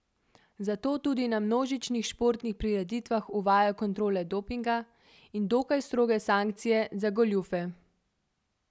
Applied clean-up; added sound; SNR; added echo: none; none; none; none.